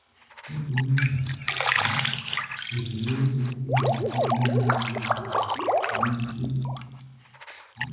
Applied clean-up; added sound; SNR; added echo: none; Drip; 1 dB; reverberation time 1.3 s.